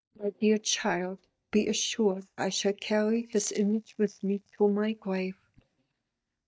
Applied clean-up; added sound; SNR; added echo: neural mask model DeepFilterNet 3.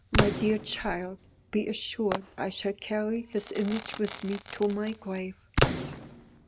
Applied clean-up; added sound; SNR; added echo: none; Crackle / Fireworks; 2 dB; none.